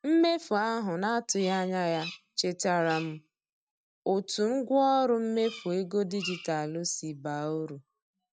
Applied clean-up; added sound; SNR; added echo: neural mask model RNNoise.